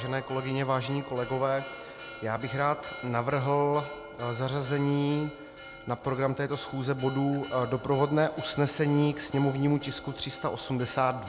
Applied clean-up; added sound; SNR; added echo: none; Church bell; 16 dB; none.